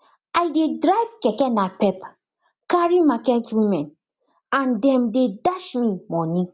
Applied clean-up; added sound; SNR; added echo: none; none; none; none.